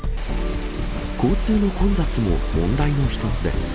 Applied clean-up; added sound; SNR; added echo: none; none; none; none.